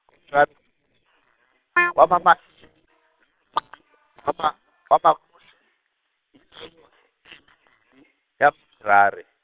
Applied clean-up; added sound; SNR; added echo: neural separator model SepFormer WHAM!.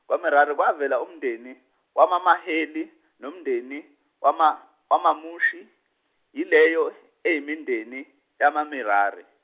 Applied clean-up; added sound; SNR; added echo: none; none; none; none.